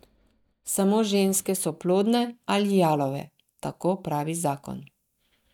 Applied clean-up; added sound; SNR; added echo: neural mask model DeepFilterNet 3.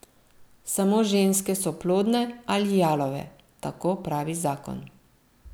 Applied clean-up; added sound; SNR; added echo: none; none; none; none.